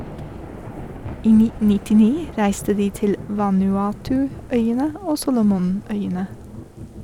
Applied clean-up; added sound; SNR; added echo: none; Thunder / Rain; 15 dB; none.